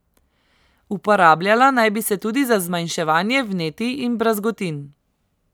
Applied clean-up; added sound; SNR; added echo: none; none; none; none.